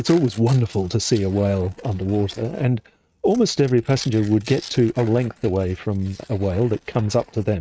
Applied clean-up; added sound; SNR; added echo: neural mask model RNNoise.